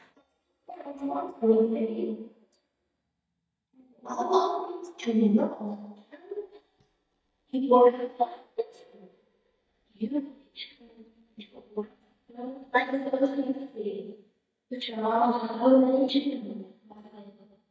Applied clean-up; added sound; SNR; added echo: neural mask model DeepFilterNet 3.